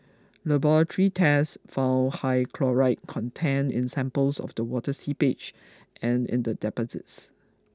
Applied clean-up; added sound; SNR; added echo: none; none; none; none.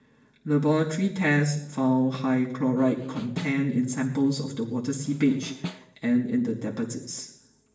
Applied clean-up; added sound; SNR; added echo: none; Snare drum; 13 dB; reverberation time 0.8 s.